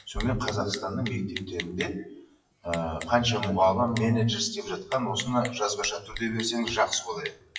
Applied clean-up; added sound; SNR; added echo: classical method WPE with log-MMSE.